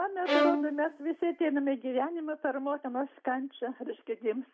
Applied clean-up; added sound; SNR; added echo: none; Bowed string instrument; -2 dB; none.